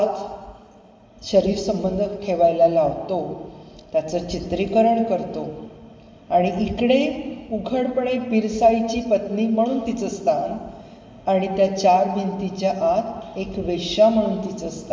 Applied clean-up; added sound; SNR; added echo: none; none; none; reverberation time 2.4 s.